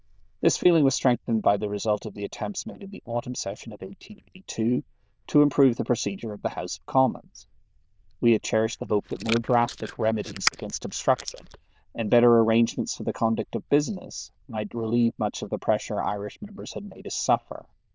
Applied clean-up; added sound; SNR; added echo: neural diffusion model UNIVERSE++.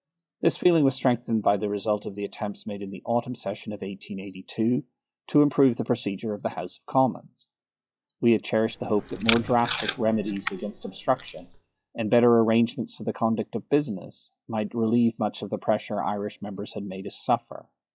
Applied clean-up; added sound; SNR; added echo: classical method log-MMSE.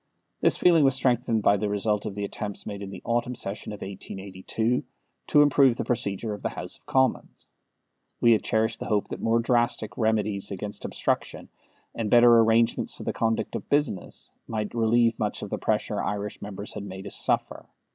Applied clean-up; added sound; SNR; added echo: none; none; none; none.